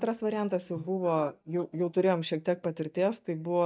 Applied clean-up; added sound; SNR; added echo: neural mask model DeepFilterNet 3.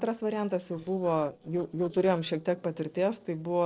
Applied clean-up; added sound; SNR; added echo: neural separator model SepFormer DNS4.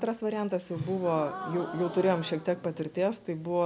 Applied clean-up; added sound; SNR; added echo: none; Gasp; 13 dB; none.